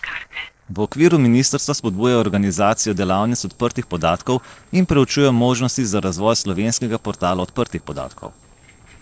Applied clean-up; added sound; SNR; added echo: neural separator model SepFormer DNS4.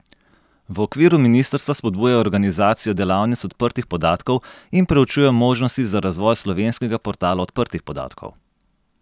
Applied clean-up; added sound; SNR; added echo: none; none; none; none.